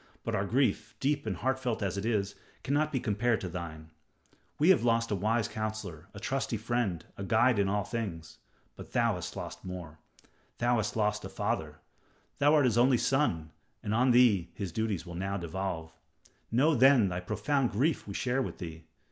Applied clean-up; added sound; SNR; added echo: none; none; none; none.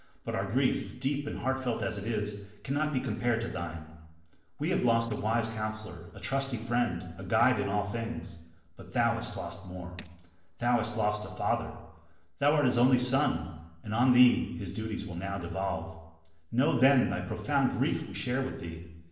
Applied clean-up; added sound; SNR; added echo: neural separator model SepFormer DNS4.